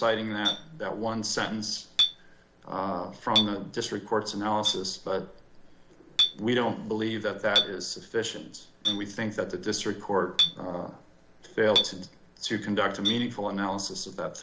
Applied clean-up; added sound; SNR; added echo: none; Chink, clink; 3 dB; none.